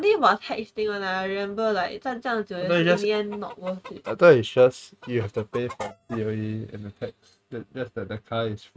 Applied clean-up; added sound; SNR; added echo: neural mask model RNNoise.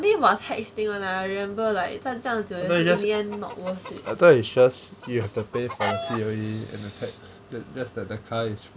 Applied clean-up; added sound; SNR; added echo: none; Chicken, rooster; 11 dB; none.